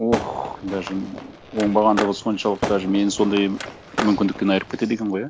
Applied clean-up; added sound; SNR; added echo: none; Fireworks + Skateboard; 9 dB; none.